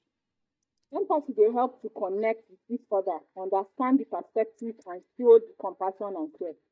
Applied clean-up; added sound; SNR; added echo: neural mask model DeepFilterNet 3.